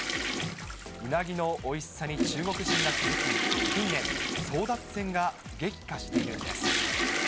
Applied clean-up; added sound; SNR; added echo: none; Toilet flush / Water; -2 dB; none.